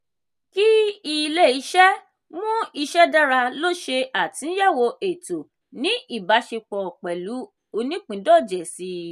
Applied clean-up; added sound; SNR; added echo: none; none; none; none.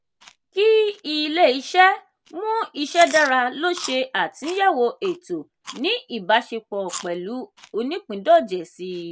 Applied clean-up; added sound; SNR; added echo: none; Chewing, mastication; 18 dB; none.